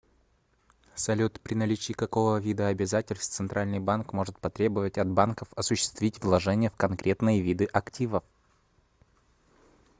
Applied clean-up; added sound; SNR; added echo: none; none; none; none.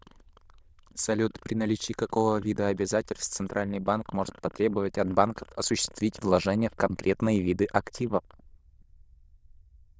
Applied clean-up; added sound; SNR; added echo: neural diffusion model UNIVERSE++.